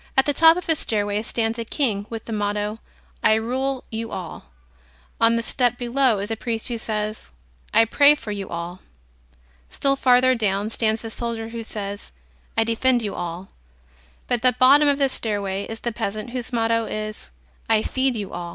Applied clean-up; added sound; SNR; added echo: none; none; none; none.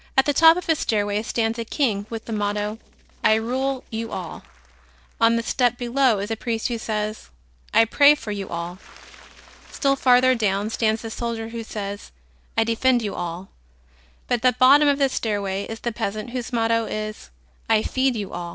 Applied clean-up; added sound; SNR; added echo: neural separator model SepFormer DNS4.